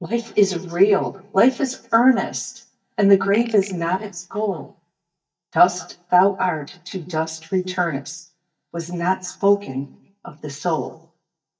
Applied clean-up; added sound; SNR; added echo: neural mask model DeepFilterNet 3.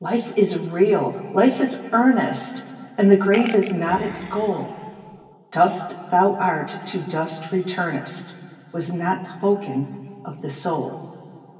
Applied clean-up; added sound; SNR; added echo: none; Burping, eructation; 14 dB; reverberation time 2.3 s.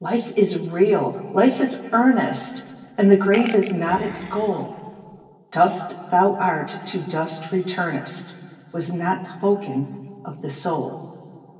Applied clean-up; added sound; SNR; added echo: neural separator model SepFormer DNS4.